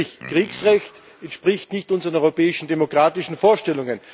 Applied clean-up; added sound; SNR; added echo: none; Livestock, farm animals, working animals; 19 dB; none.